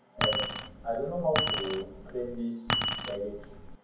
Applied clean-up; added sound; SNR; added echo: none; Keys jangling; -1 dB; reverberation time 0.9 s.